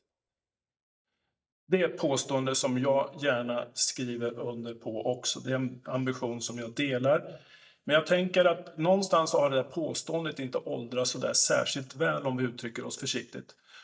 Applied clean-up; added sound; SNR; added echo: neural mask model DeepFilterNet 3.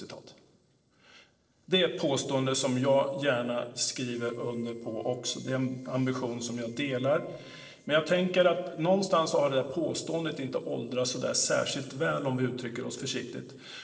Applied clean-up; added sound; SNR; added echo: neural separator model SepFormer DNS4.